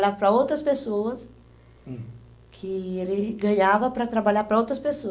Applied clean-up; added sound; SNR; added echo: none; none; none; none.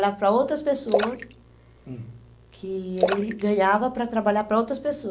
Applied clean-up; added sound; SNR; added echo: none; Splash, splatter; 7 dB; none.